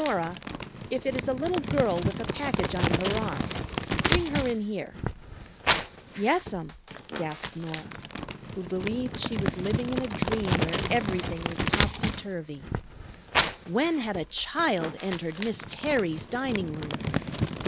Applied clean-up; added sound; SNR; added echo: none; Crumpling, crinkling; 0 dB; none.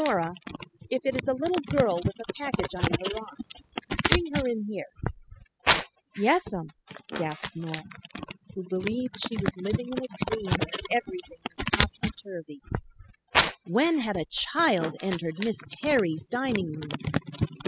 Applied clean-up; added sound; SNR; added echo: classical method spectral subtraction.